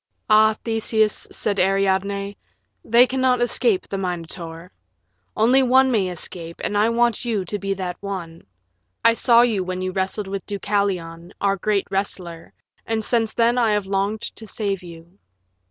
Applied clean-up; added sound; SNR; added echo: none; none; none; none.